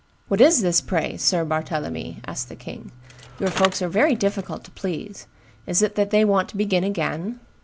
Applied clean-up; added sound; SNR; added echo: none; Bicycle; 12 dB; none.